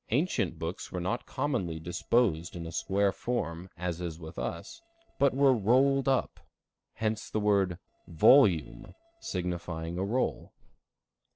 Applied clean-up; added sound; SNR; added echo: neural separator model SepFormer DNS4.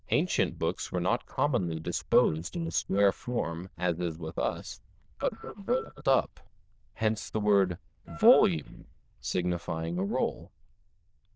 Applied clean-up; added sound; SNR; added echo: neural diffusion model UNIVERSE++.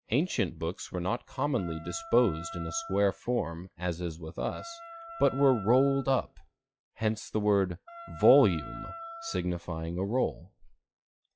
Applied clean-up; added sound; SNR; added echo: classical method log-MMSE.